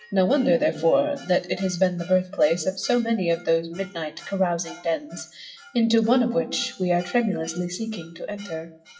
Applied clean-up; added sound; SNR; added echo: classical method WPE with log-MMSE.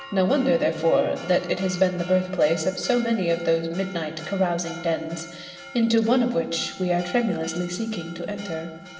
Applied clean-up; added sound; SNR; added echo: none; Church bell; 17 dB; reverberation time 1.1 s.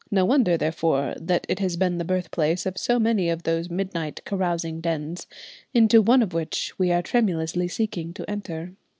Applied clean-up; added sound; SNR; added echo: none; none; none; none.